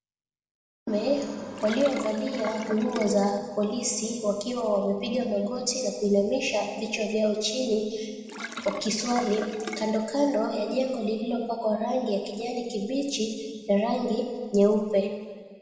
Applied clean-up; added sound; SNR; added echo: none; Sink (filling or washing); 13 dB; reverberation time 1.4 s.